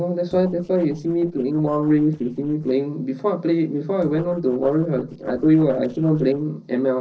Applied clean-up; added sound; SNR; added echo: neural separator model SepFormer DNS4.